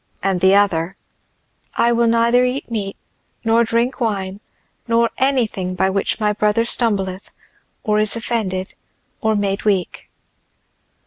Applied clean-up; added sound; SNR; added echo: none; none; none; none.